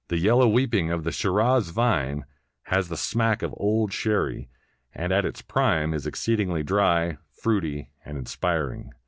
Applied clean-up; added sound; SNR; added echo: none; none; none; none.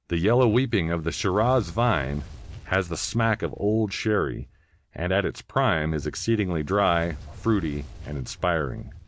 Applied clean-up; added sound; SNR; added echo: none; Fire; 18 dB; none.